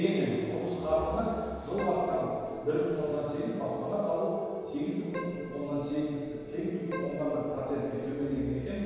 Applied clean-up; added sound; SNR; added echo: none; Keyboard (musical); 13 dB; reverberation time 1.9 s.